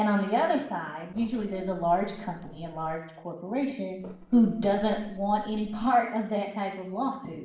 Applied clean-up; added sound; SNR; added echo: neural separator model SepFormer DNS4.